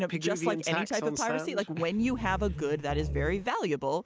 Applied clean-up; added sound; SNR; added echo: none; Growling; 6 dB; none.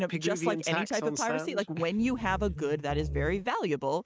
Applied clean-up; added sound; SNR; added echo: neural mask model RNNoise.